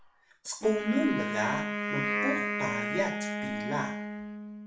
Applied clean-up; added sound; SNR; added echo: none; Wind instrument, woodwind instrument; 0 dB; reverberation time 0.4 s.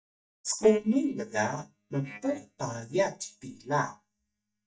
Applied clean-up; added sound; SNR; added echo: neural mask model DeepFilterNet 3.